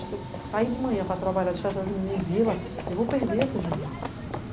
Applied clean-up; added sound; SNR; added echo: none; Run / Train; 6 dB; none.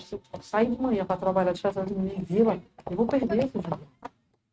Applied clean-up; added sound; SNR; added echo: neural mask model RNNoise.